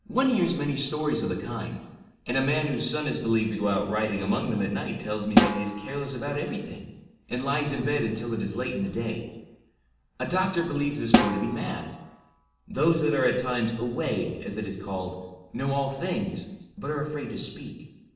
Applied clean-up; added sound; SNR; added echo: none; Snare drum; -1 dB; reverberation time 0.9 s.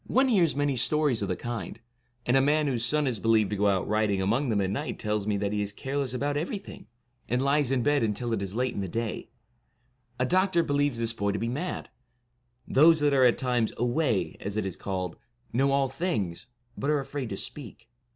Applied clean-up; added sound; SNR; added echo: none; none; none; none.